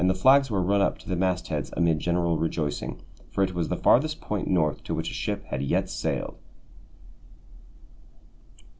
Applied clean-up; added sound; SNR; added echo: none; none; none; none.